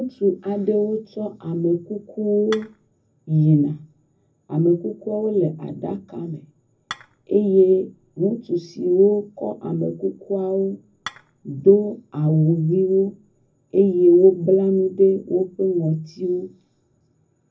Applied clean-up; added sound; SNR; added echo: none; Dishes, pots, and pans / Chink, clink; 16 dB; reverberation time 0.4 s.